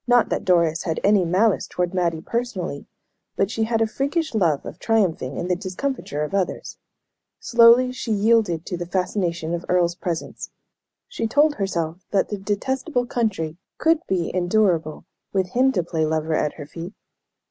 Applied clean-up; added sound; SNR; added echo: none; none; none; none.